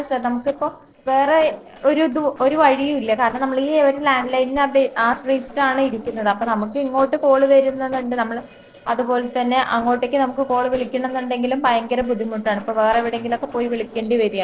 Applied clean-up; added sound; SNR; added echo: neural separator model SepFormer DNS4.